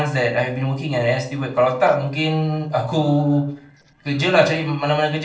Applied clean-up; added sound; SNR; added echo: neural separator model SepFormer DNS4.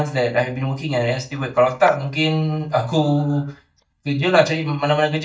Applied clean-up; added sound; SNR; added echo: neural mask model DeepFilterNet 3.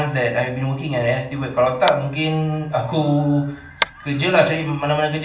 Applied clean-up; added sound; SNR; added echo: none; Tap; 13 dB; reverberation time 0.3 s.